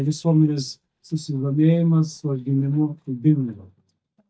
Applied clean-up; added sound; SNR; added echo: neural mask model DeepFilterNet 3.